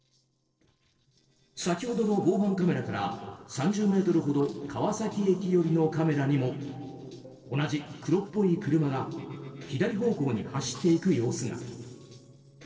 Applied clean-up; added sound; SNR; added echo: neural separator model SepFormer DNS4.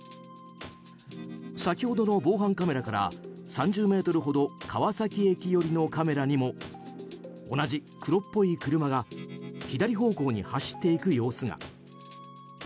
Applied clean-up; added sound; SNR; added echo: none; none; none; none.